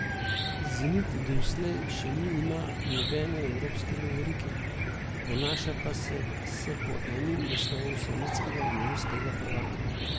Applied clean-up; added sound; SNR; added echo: none; Cricket / Chicken, rooster; -2 dB; none.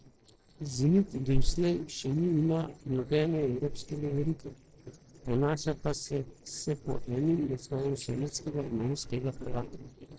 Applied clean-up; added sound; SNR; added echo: neural separator model SepFormer DNS4.